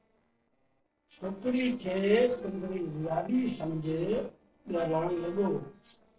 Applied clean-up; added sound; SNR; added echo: neural separator model SepFormer DNS4.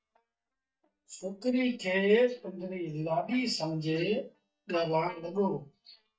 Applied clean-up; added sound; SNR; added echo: neural mask model DeepFilterNet 3.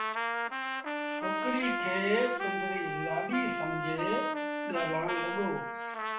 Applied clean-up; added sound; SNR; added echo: none; Trumpet; -1 dB; reverberation time 0.4 s.